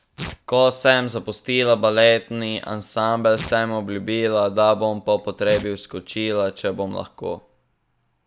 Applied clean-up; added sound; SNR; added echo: none; Tearing; 19 dB; none.